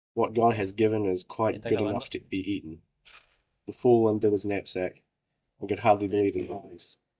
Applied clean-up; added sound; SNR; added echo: neural mask model DeepFilterNet 3.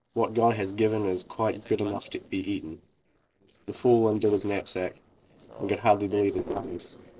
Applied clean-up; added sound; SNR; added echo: neural separator model SepFormer DNS4.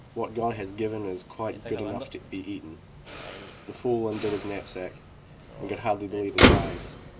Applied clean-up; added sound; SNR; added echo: none; Motor vehicle (road); -3 dB; none.